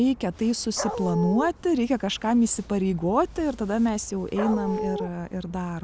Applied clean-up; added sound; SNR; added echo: none; Dog; 5 dB; none.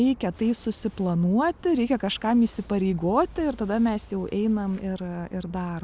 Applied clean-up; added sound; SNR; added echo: none; none; none; none.